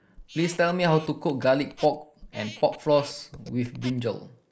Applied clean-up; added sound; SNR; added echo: neural mask model Resemble Enhance denoiser.